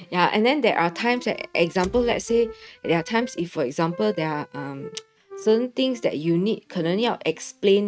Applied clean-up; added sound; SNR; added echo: neural mask model RNNoise.